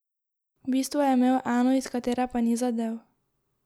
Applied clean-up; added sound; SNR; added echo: none; none; none; none.